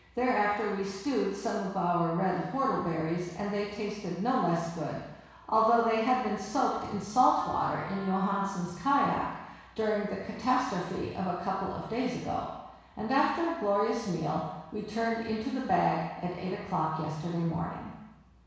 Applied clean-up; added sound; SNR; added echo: none; Wind instrument, woodwind instrument; 17 dB; reverberation time 1.1 s.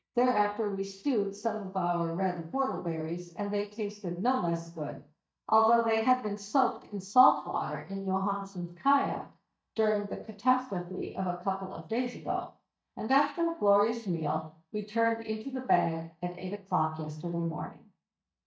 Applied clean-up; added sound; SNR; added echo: neural mask model DeepFilterNet 3.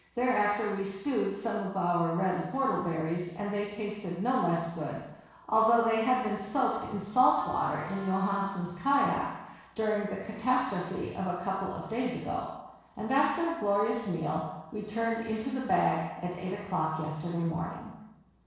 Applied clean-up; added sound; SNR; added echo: neural separator model SepFormer DNS4.